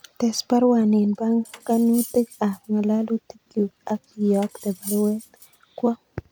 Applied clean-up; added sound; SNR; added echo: none; Cutlery, silverware; 20 dB; none.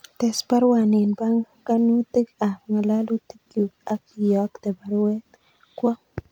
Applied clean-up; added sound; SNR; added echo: none; none; none; none.